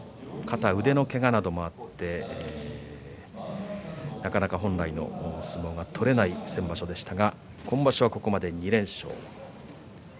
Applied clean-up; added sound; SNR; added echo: none; none; none; none.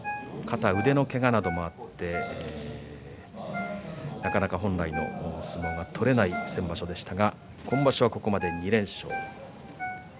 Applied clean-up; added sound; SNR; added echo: none; Ringtone; 11 dB; none.